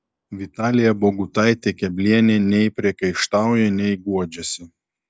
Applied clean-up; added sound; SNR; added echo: none; none; none; none.